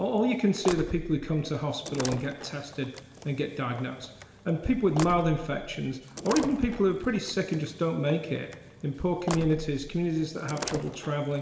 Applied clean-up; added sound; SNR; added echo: none; Slam; 12 dB; reverberation time 1.0 s.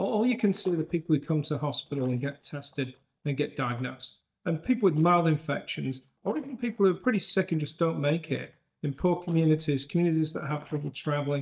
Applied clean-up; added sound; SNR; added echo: neural mask model DeepFilterNet 3.